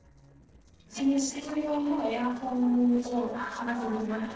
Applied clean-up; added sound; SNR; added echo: neural separator model SepFormer DNS4.